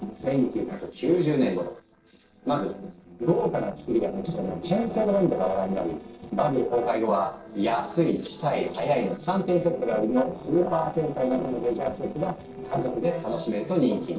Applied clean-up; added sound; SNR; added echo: neural separator model SepFormer DNS4.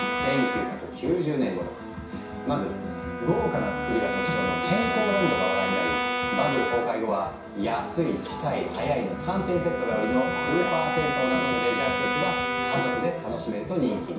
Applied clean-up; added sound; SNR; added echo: none; Brass instrument; 3 dB; reverberation time 0.6 s.